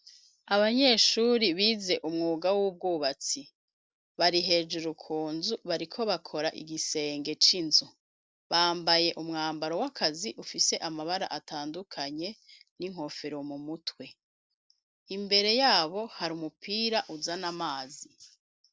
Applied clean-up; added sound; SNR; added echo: none; none; none; none.